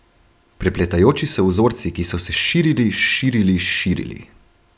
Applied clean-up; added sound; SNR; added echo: none; none; none; none.